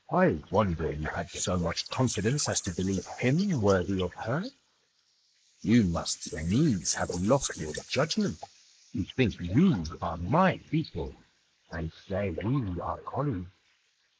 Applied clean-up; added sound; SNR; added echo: neural mask model Resemble Enhance denoiser.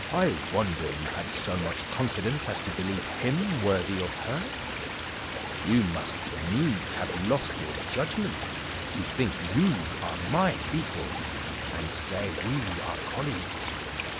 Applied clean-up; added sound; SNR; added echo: none; Stream; 3 dB; none.